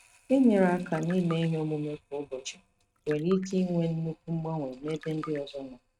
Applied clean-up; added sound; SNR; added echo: neural mask model RNNoise.